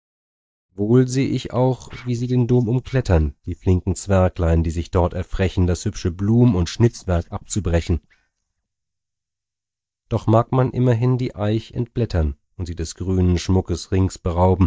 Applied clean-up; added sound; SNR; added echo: neural mask model DeepFilterNet 3.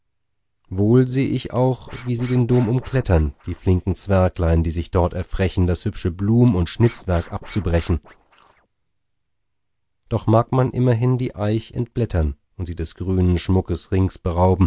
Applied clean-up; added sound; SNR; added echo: neural mask model Resemble Enhance denoiser.